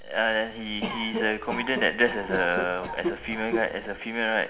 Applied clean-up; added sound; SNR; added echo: none; Cough; 7 dB; reverberation time 1.1 s.